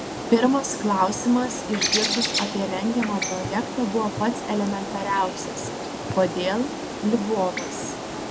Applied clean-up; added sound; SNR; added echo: none; Bird; 4 dB; none.